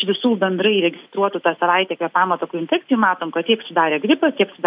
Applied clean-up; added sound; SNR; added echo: none; none; none; none.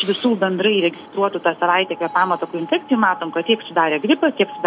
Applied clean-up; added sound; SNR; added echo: none; Screech; 18 dB; none.